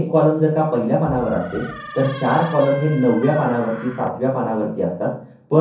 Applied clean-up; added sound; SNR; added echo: none; Door; 16 dB; reverberation time 0.6 s.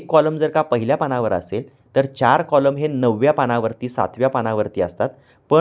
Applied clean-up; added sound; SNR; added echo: none; none; none; none.